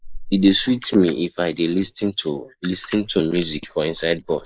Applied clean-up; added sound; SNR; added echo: neural mask model Resemble Enhance denoiser.